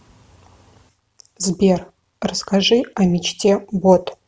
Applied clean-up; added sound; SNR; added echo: none; none; none; none.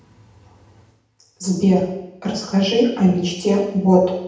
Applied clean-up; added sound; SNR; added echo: none; none; none; reverberation time 0.8 s.